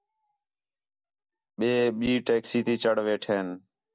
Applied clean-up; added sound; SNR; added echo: none; none; none; none.